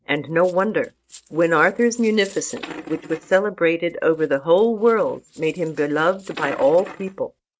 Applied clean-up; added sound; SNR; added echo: neural mask model RNNoise.